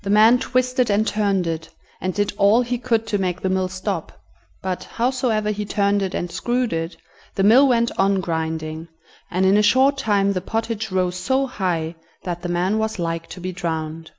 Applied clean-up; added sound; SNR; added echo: none; none; none; none.